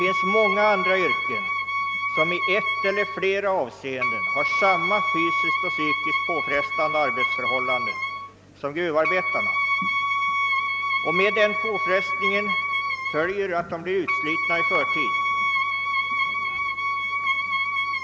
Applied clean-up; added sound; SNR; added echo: none; Wind instrument, woodwind instrument; -3 dB; none.